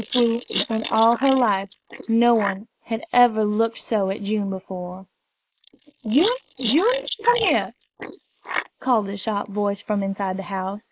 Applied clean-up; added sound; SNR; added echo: neural mask model Resemble Enhance denoiser.